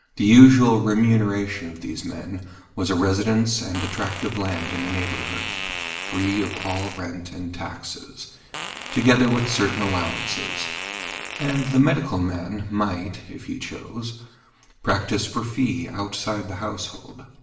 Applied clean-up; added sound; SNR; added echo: none; Fart; 9 dB; reverberation time 0.8 s.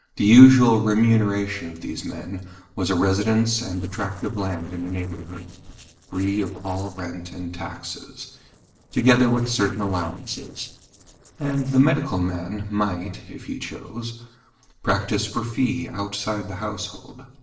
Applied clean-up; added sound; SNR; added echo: neural separator model SepFormer DNS4.